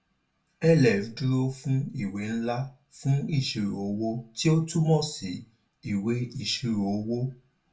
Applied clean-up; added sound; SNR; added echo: none; none; none; reverberation time 0.2 s.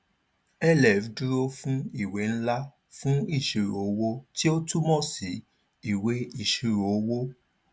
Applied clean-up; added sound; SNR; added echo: none; none; none; none.